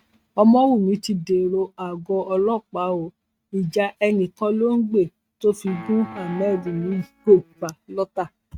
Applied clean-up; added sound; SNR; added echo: neural mask model RNNoise.